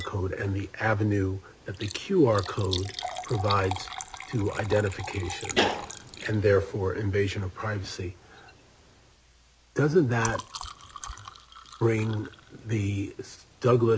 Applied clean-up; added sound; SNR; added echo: none; Liquid; 14 dB; none.